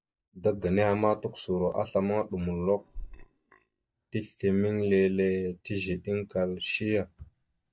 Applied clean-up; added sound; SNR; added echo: neural mask model DeepFilterNet 3.